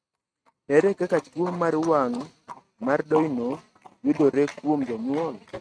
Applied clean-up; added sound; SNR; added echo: neural mask model RNNoise.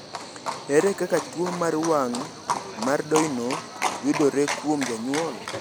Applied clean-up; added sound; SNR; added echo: none; Livestock, farm animals, working animals; 7 dB; none.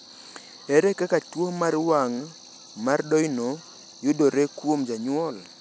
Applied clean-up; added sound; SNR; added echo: none; none; none; none.